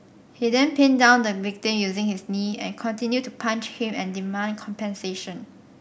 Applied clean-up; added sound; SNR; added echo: none; none; none; none.